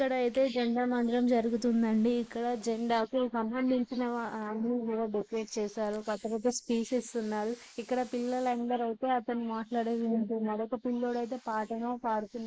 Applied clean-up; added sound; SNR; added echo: neural mask model Resemble Enhance denoiser.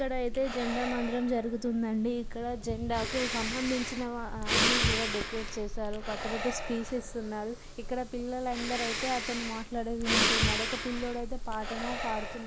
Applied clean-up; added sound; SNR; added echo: none; Breathing; 0 dB; none.